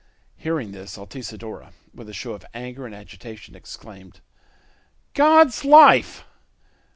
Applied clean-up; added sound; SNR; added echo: none; none; none; none.